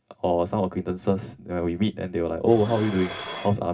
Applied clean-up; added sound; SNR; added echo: none; Dishes, pots, and pans; 15 dB; reverberation time 0.4 s.